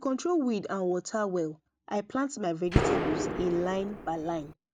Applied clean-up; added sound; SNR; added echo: none; Gunshot, gunfire; 0 dB; none.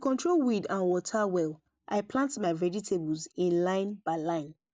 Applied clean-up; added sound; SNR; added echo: none; none; none; none.